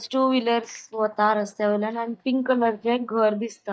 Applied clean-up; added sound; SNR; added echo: neural mask model DeepFilterNet 3.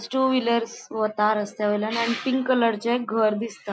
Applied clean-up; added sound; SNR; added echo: none; none; none; none.